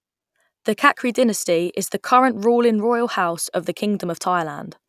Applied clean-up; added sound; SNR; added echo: none; none; none; none.